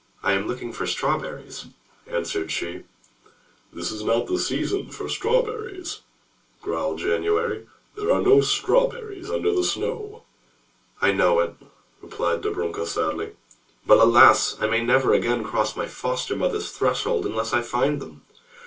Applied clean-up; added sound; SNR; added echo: none; none; none; reverberation time 0.2 s.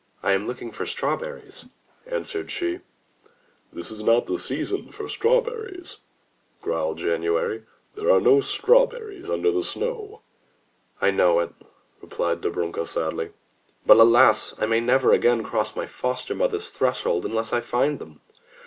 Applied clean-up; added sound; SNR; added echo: none; none; none; none.